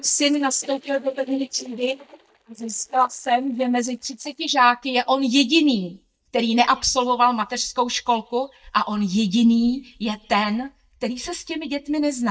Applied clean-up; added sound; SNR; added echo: neural mask model DeepFilterNet 3.